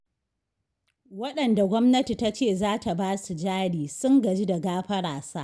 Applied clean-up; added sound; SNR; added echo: none; none; none; none.